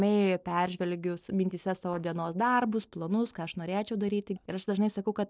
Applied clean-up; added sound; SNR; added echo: neural separator model SepFormer DNS4.